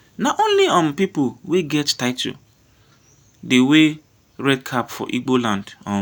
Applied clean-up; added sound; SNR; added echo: none; none; none; none.